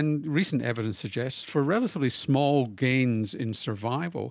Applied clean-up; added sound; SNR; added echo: none; none; none; none.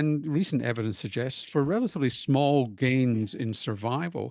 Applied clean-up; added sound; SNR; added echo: neural mask model DeepFilterNet 3.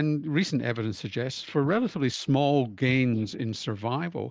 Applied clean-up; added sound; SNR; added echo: neural mask model Resemble Enhance denoiser.